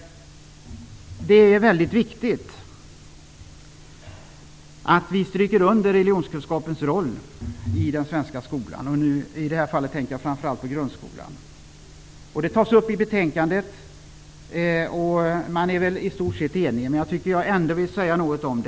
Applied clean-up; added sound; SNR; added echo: none; none; none; none.